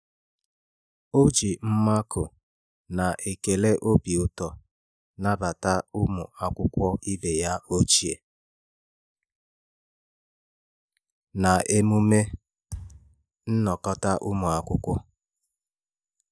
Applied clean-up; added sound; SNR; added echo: neural mask model DeepFilterNet 3.